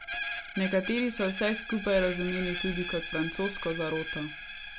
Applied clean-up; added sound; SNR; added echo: none; Screech; 2 dB; none.